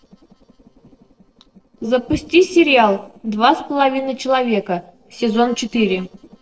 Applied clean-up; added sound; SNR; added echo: neural separator model SepFormer DNS4.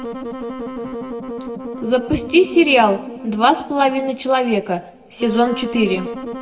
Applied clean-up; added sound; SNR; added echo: none; Wind instrument, woodwind instrument; 10 dB; reverberation time 1.1 s.